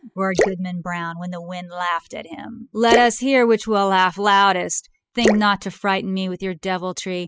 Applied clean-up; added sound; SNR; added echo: classical method spectral subtraction.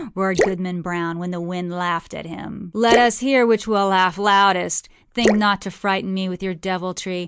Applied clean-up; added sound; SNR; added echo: neural mask model Resemble Enhance denoiser.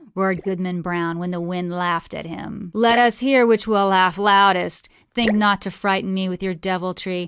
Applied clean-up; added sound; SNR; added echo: neural mask model DeepFilterNet 3.